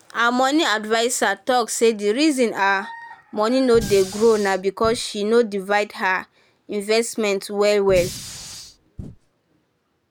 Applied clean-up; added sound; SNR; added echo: none; Fire; 14 dB; none.